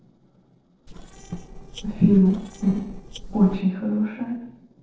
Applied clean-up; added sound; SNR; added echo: neural separator model SepFormer DNS4.